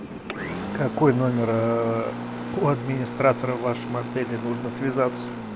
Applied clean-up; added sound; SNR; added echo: none; Engine; 7 dB; none.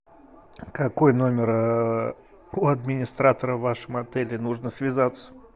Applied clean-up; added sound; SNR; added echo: none; none; none; none.